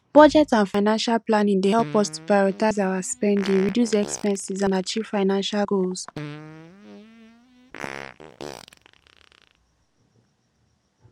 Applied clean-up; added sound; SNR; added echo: none; Fart; 18 dB; none.